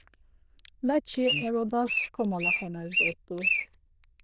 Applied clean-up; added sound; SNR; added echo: neural diffusion model UNIVERSE++.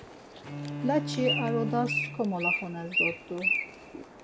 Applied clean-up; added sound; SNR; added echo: none; Bowed string instrument + Bird; 0 dB; none.